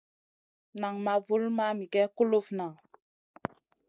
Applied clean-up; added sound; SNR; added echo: neural mask model Resemble Enhance denoiser.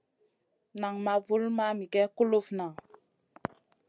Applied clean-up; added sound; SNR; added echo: none; none; none; none.